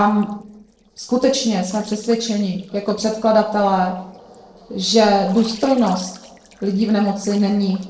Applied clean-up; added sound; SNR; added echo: neural separator model SepFormer DNS4.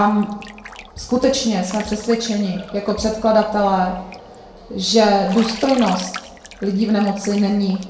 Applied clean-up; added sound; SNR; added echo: none; Bathtub (filling or washing); 19 dB; reverberation time 0.5 s.